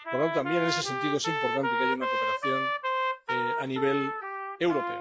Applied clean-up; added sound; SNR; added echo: classical method log-MMSE.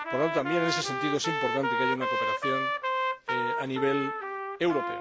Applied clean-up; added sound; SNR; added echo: none; Trumpet; -1 dB; none.